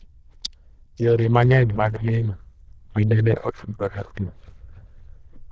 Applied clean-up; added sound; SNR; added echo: neural diffusion model UNIVERSE++.